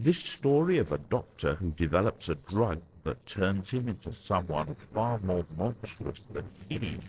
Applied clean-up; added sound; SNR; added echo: neural separator model SepFormer DNS4.